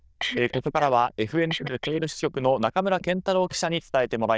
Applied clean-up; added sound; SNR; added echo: neural diffusion model UNIVERSE++.